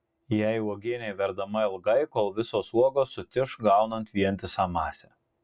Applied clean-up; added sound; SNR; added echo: none; none; none; none.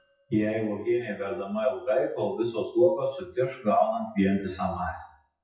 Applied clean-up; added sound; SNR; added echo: classical method WPE with log-MMSE.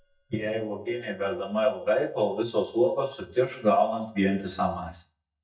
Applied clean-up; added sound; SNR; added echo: neural mask model DeepFilterNet 3.